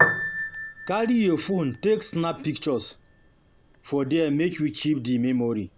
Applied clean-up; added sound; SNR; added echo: none; Piano; 7 dB; none.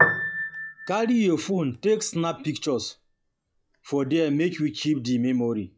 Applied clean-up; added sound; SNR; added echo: classical method log-MMSE.